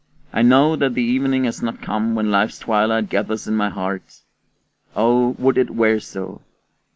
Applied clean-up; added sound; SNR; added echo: none; none; none; none.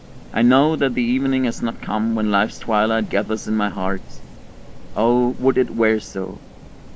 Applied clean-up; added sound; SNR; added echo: none; Rain; 13 dB; none.